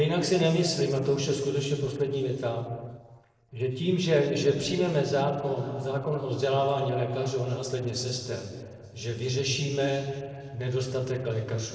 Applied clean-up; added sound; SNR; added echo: neural separator model SepFormer DNS4.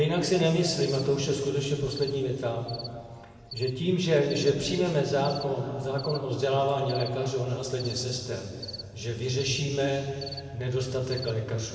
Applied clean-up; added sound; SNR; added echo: none; Cricket; 17 dB; reverberation time 2.2 s.